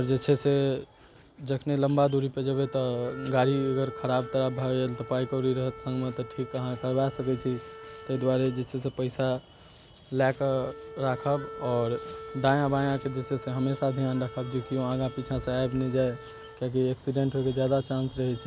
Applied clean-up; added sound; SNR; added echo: none; Wind instrument, woodwind instrument; 16 dB; none.